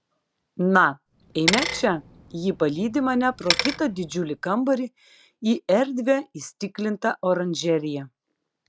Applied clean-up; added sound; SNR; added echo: none; Bicycle; 6 dB; none.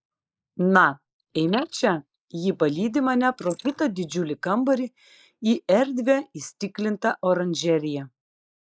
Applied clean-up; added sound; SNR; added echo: neural mask model Resemble Enhance denoiser.